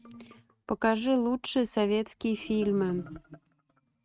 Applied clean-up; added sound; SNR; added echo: neural mask model RNNoise.